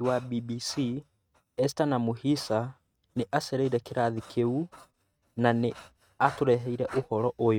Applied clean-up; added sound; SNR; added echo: neural mask model RNNoise.